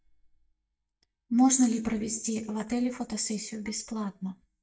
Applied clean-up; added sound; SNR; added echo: neural mask model DeepFilterNet 3.